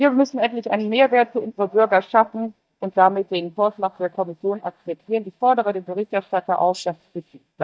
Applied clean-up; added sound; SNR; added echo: neural mask model DeepFilterNet 3.